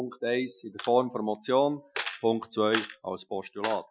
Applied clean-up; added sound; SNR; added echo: classical method Wiener filter.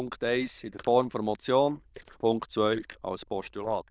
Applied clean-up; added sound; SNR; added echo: neural diffusion model UNIVERSE++.